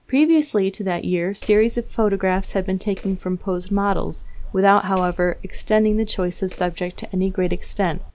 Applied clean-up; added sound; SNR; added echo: none; Hammer; 9 dB; none.